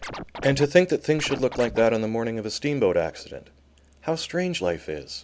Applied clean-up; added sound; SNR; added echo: none; Scratching (performance technique); 11 dB; none.